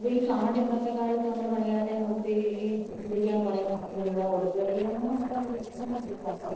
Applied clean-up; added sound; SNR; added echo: neural separator model SepFormer DNS4.